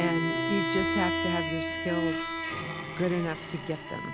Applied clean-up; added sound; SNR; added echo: none; Bowed string instrument; -1 dB; none.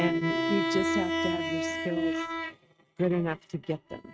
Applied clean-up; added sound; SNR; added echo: neural mask model RNNoise.